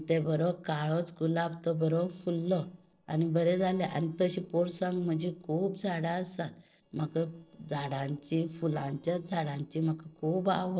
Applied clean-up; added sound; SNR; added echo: neural separator model SepFormer DNS4.